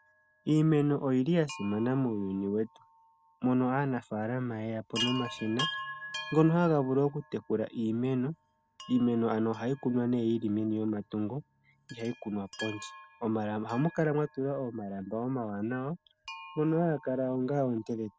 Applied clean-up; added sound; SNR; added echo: none; Chime; 15 dB; none.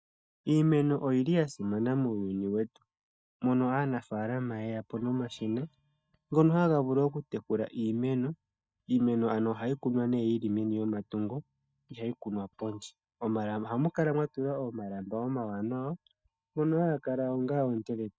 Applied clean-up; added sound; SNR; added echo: neural mask model DeepFilterNet 3.